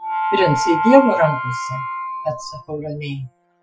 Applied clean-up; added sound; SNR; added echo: classical method Wiener filter.